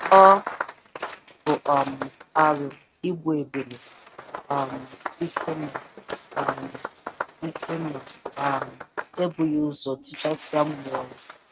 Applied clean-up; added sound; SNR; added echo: neural mask model RNNoise.